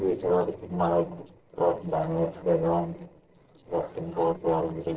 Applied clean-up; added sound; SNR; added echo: neural separator model SepFormer DNS4.